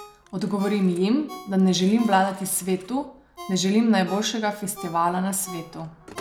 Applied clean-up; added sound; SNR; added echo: none; Telephone + Ringtone; 20 dB; none.